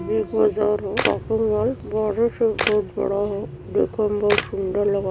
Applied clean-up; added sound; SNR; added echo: none; Camera; 8 dB; none.